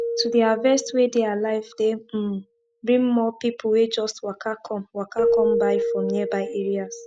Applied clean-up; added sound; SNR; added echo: none; Keyboard (musical); 5 dB; none.